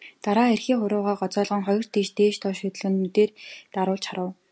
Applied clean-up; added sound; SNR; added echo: none; none; none; none.